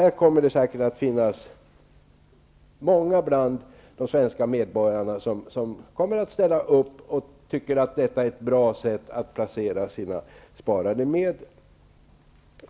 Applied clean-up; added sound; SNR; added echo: none; none; none; none.